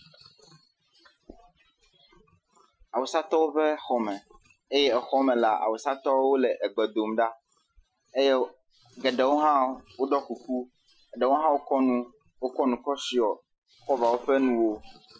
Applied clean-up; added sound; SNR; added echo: classical method Wiener filter.